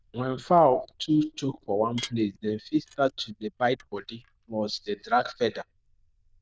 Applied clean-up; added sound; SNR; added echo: neural diffusion model UNIVERSE++.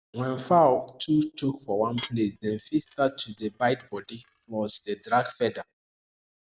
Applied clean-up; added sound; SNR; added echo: none; Dishes, pots, and pans / Glass; 19 dB; none.